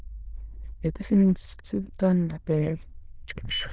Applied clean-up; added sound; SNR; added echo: neural diffusion model UNIVERSE++.